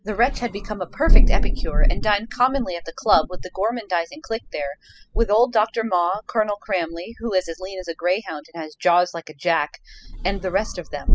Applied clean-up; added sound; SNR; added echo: classical method spectral subtraction.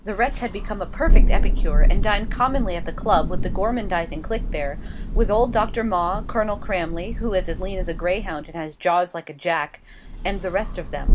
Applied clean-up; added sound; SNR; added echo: none; Thunder; -3 dB; none.